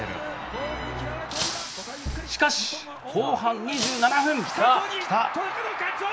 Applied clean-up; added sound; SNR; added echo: none; Bass drum + Shatter; 10 dB; none.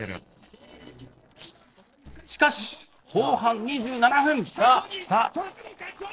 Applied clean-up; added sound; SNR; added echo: neural separator model SepFormer DNS4.